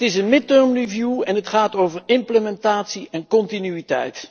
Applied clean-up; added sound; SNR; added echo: neural separator model SepFormer DNS4.